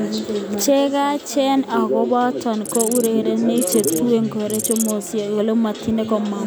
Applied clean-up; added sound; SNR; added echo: none; Insect; 9 dB; none.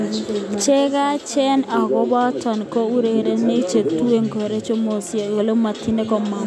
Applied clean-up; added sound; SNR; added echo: none; none; none; none.